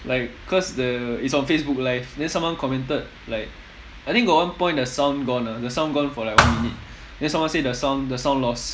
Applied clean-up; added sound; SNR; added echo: none; Thump, thud; -1 dB; none.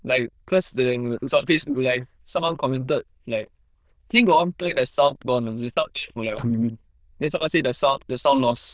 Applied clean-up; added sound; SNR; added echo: neural diffusion model UNIVERSE++.